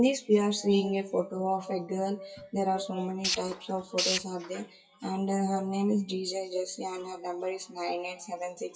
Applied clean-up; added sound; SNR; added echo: classical method WPE with log-MMSE.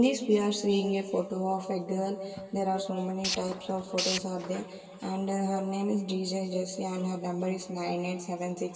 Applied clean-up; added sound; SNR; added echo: none; Tools; 7 dB; reverberation time 2.0 s.